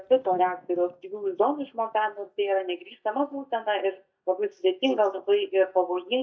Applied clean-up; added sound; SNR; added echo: neural mask model DeepFilterNet 3.